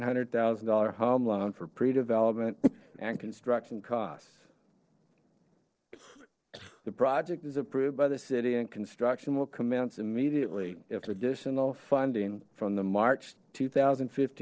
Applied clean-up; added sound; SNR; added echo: neural separator model SepFormer DNS4.